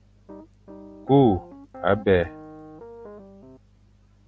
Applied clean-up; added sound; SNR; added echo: none; Piano; 17 dB; none.